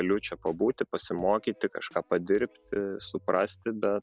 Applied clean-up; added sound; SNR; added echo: none; none; none; none.